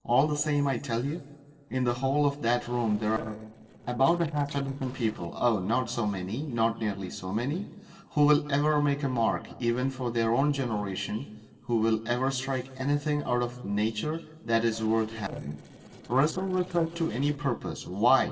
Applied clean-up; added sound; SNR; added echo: neural separator model SepFormer DNS4.